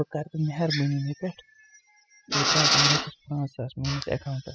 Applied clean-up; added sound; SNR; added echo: classical method spectral subtraction.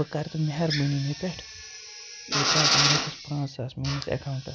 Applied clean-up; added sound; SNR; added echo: none; Drill; 0 dB; none.